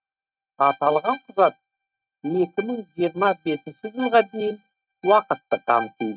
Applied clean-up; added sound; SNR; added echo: neural mask model RNNoise.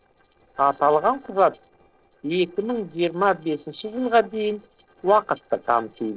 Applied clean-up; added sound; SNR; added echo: neural separator model SepFormer DNS4.